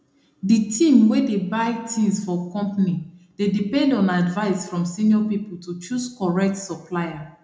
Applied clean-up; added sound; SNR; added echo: none; none; none; reverberation time 0.3 s.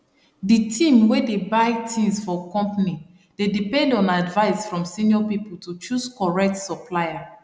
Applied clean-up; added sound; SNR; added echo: none; none; none; none.